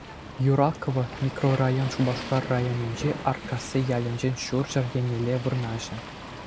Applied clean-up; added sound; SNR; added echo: none; Waves, surf; 11 dB; none.